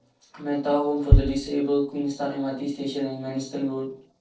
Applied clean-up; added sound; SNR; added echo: neural separator model SepFormer DNS4.